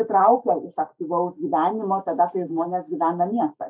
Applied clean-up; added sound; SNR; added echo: neural mask model Resemble Enhance denoiser.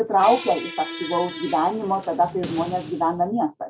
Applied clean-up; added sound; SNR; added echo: none; Squeak; 14 dB; none.